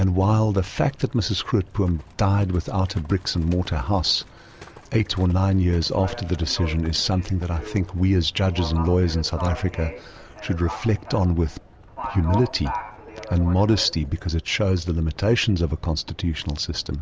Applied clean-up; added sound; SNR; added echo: none; Livestock, farm animals, working animals; 16 dB; none.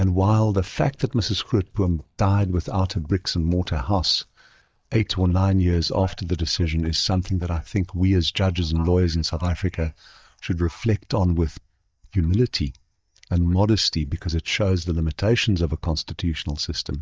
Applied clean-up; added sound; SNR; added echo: neural mask model DeepFilterNet 3.